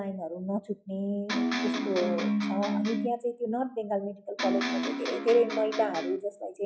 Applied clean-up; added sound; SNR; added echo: classical method log-MMSE.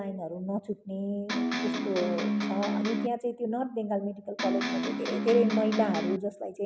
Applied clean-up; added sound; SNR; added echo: none; Electric guitar; -1 dB; none.